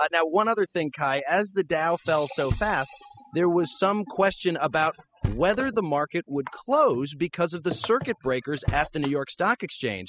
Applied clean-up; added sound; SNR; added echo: classical method spectral subtraction.